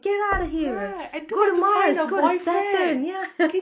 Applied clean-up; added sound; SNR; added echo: none; Knock; 18 dB; none.